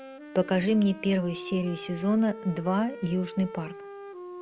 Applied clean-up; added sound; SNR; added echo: none; Wind instrument, woodwind instrument; 14 dB; none.